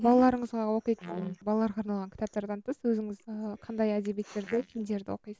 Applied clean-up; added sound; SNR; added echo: neural mask model Resemble Enhance denoiser.